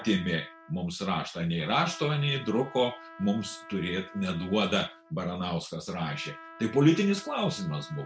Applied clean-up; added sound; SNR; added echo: none; Trumpet; 19 dB; none.